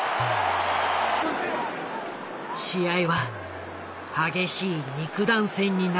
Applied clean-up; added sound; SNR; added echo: none; Tabla; 17 dB; none.